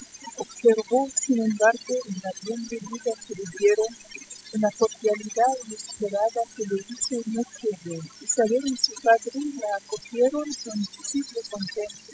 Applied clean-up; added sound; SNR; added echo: classical method spectral subtraction.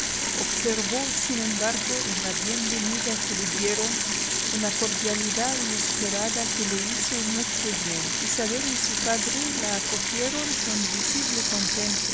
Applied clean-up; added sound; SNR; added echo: none; Sink (filling or washing) / Water tap, faucet; -5 dB; none.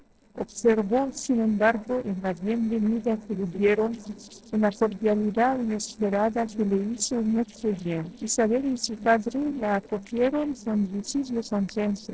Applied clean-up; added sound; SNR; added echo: neural separator model SepFormer DNS4.